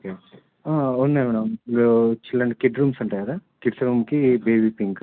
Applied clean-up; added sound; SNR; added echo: none; none; none; none.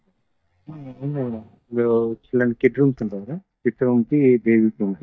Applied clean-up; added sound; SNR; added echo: neural mask model DeepFilterNet 3.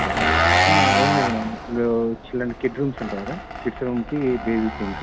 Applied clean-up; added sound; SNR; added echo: none; Engine; -2 dB; none.